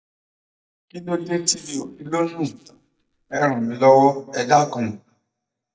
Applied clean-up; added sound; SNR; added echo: neural mask model DeepFilterNet 3.